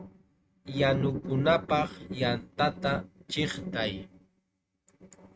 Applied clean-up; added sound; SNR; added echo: neural mask model RNNoise.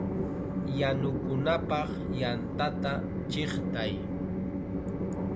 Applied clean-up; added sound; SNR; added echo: none; Train; -2 dB; none.